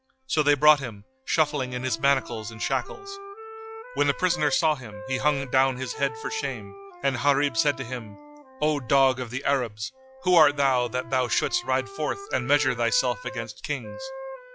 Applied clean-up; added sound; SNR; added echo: classical method log-MMSE.